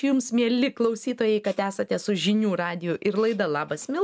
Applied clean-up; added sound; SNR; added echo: none; none; none; none.